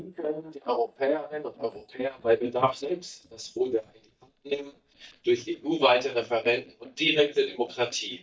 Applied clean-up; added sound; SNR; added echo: neural mask model DeepFilterNet 3.